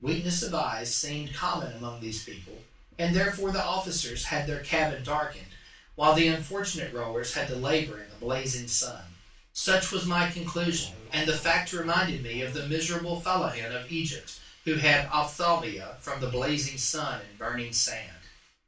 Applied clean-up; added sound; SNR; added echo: none; Electric guitar / Bass guitar; 19 dB; reverberation time 0.2 s.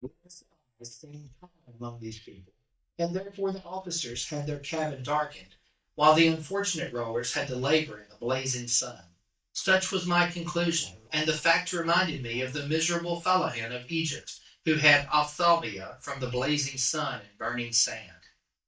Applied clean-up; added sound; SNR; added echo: neural mask model DeepFilterNet 3.